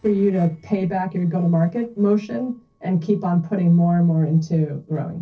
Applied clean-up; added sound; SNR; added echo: neural separator model SepFormer DNS4.